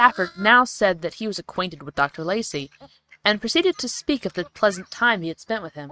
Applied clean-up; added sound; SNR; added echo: neural mask model RNNoise.